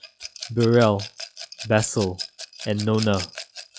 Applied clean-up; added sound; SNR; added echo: classical method log-MMSE.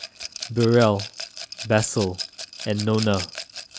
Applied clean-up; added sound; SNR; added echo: none; Rattle / Glass; 12 dB; none.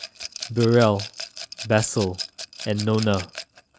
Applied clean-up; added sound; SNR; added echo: neural mask model RNNoise.